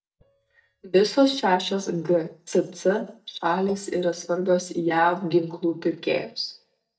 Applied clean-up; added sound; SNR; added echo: neural mask model DeepFilterNet 3.